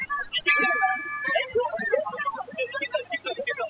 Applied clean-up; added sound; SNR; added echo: classical method spectral subtraction.